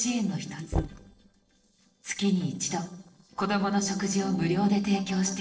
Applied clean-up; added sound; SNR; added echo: neural separator model SepFormer DNS4.